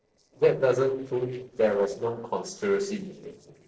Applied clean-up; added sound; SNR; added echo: neural separator model SepFormer DNS4.